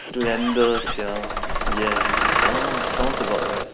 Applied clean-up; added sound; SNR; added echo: none; Engine starting / Bus; -2 dB; none.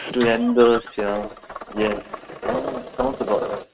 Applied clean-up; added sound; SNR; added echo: neural mask model RNNoise.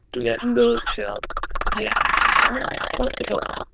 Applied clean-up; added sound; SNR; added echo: neural diffusion model UNIVERSE++.